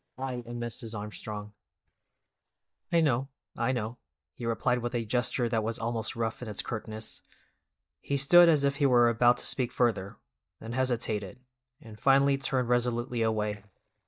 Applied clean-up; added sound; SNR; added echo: neural mask model DeepFilterNet 3.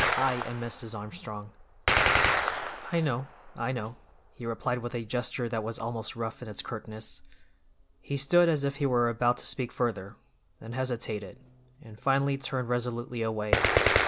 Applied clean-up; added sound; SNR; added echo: none; Gunshot, gunfire; 2 dB; none.